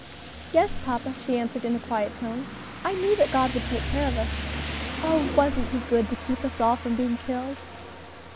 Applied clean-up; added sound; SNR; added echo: none; Rain; 7 dB; none.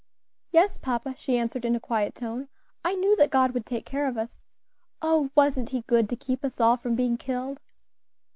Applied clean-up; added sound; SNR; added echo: none; none; none; none.